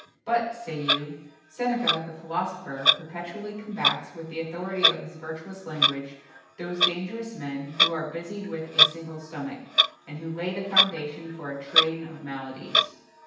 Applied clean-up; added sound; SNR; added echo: none; Clock; -4 dB; reverberation time 0.9 s.